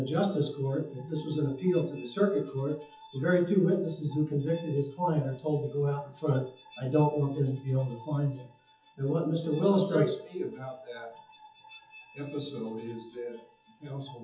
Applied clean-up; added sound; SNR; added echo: classical method WPE with log-MMSE.